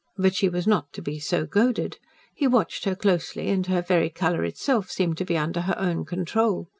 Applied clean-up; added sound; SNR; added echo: none; none; none; none.